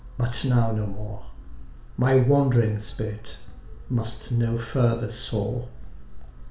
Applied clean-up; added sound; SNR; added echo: none; none; none; reverberation time 0.5 s.